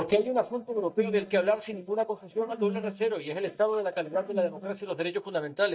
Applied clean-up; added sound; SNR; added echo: neural mask model DeepFilterNet 3.